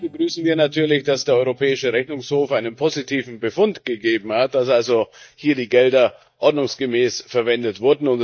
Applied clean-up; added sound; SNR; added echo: neural mask model DeepFilterNet 3.